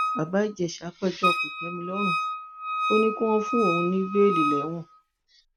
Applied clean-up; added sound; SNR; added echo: none; Wind instrument, woodwind instrument; 2 dB; none.